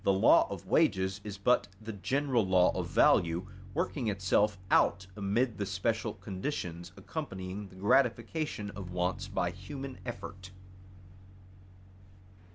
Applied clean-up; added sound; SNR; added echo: none; Bass guitar; 16 dB; none.